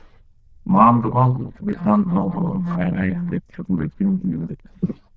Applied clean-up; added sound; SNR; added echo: neural diffusion model UNIVERSE++.